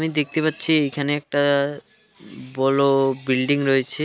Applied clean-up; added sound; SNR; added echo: none; none; none; none.